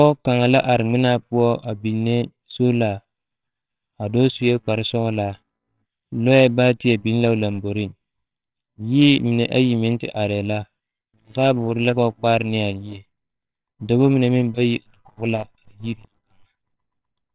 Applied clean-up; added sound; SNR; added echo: neural separator model SepFormer WHAMR!.